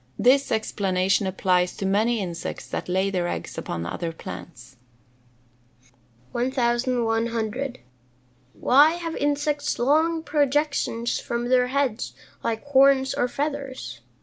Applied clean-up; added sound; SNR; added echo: none; none; none; none.